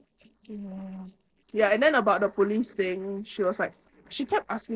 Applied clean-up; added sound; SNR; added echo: neural separator model SepFormer DNS4.